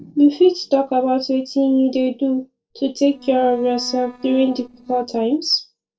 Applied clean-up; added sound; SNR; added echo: neural separator model SepFormer DNS4.